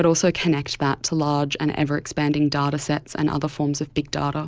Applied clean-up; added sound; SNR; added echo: none; none; none; none.